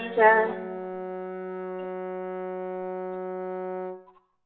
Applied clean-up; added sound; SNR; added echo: none; Brass instrument; 5 dB; reverberation time 0.9 s.